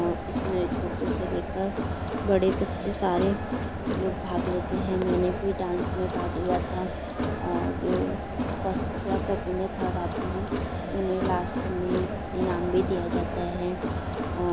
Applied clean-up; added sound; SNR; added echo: none; Crowd; 0 dB; none.